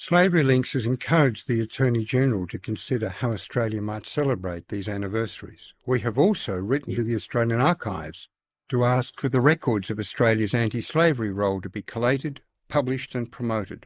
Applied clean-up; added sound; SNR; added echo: neural mask model Resemble Enhance denoiser.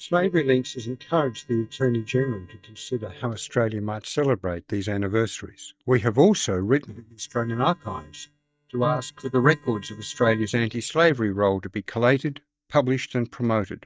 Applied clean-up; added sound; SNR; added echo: neural mask model DeepFilterNet 3.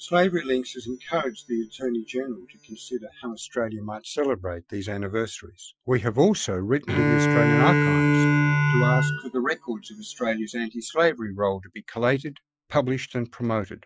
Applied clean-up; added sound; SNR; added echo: classical method Wiener filter.